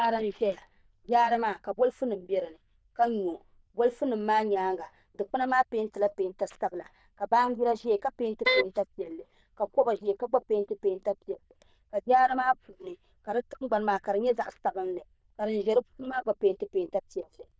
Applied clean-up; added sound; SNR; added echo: neural diffusion model UNIVERSE++.